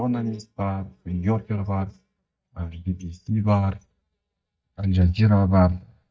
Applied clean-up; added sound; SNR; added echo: neural mask model DeepFilterNet 3.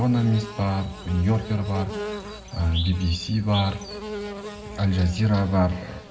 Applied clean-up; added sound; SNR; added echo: none; Buzz / Bird; 12 dB; reverberation time 0.4 s.